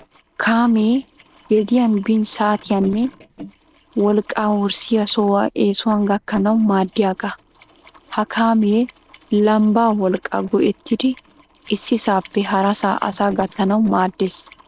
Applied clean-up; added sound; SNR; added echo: neural separator model SepFormer DNS4.